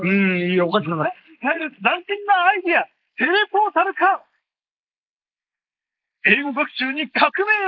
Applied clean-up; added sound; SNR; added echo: neural mask model Resemble Enhance denoiser.